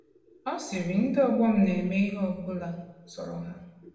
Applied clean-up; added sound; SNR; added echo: none; none; none; reverberation time 0.8 s.